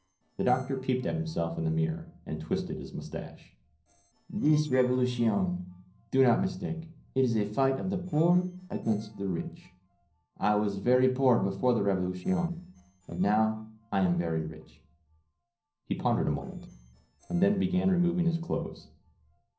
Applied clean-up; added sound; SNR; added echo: neural separator model SepFormer DNS4.